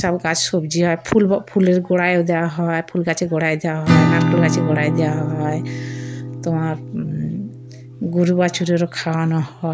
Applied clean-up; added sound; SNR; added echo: none; Acoustic guitar / Strum; 4 dB; none.